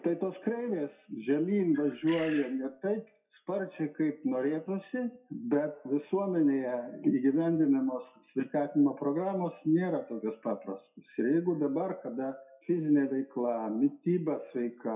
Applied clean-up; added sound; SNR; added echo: classical method WPE with log-MMSE.